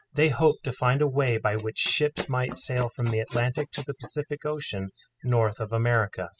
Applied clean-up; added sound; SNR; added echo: classical method spectral subtraction.